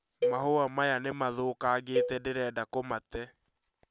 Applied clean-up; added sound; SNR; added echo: none; Cowbell; 5 dB; none.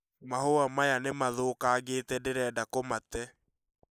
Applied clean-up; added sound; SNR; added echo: neural mask model Resemble Enhance denoiser.